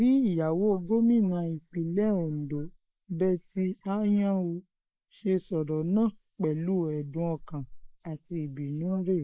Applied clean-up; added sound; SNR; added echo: neural mask model Resemble Enhance denoiser.